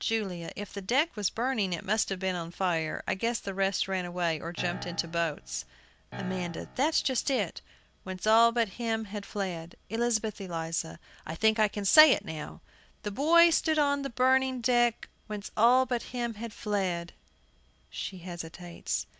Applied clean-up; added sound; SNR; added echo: none; Piano; 14 dB; none.